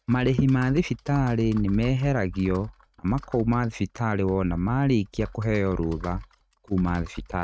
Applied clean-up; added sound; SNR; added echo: neural mask model RNNoise.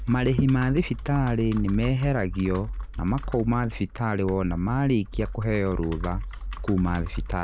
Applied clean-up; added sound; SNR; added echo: none; Computer keyboard; 8 dB; none.